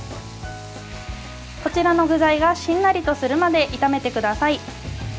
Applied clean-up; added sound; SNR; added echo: none; none; none; none.